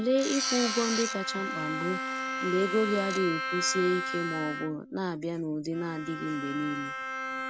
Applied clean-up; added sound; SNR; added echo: none; Bowed string instrument + Tools; 4 dB; none.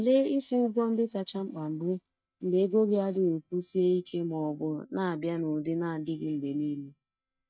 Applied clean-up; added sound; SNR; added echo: neural mask model DeepFilterNet 3.